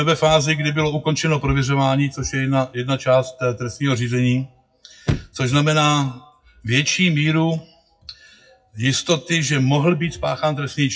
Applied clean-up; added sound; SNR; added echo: classical method WPE with log-MMSE.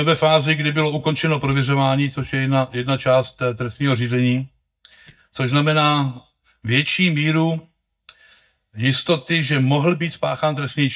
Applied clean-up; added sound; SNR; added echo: neural mask model DeepFilterNet 3.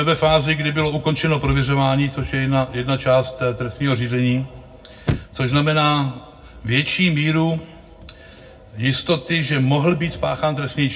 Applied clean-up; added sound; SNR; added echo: none; Chirp, tweet / Slam / Car; 18 dB; reverberation time 0.4 s.